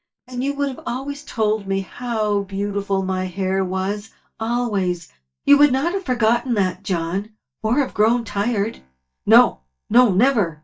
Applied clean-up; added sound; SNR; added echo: neural mask model DeepFilterNet 3.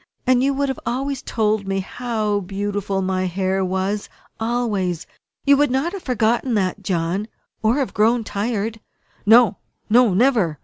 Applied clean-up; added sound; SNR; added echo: none; none; none; none.